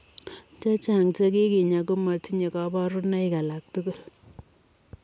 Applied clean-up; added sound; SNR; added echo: none; none; none; none.